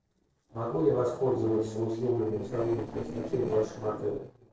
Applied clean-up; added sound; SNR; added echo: neural separator model SepFormer DNS4.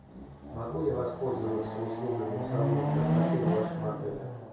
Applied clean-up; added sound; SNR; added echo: none; Chatter / Car passing by / Motorcycle / Traffic noise, roadway noise / Accelerating, revving, vroom; -2 dB; reverberation time 0.6 s.